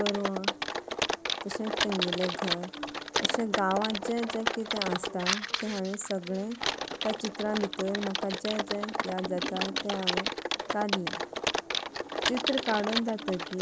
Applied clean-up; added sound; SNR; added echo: none; Typing; 0 dB; none.